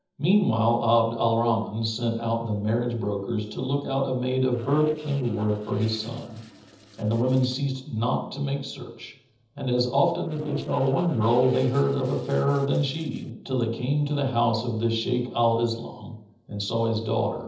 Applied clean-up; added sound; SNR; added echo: neural separator model SepFormer DNS4.